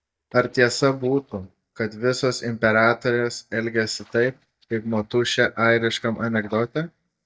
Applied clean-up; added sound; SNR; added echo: neural mask model DeepFilterNet 3.